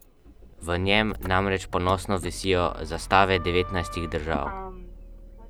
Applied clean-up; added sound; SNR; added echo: none; Wind instrument, woodwind instrument + Motor vehicle (road); 12 dB; none.